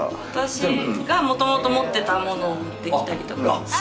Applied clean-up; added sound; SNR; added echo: none; none; none; none.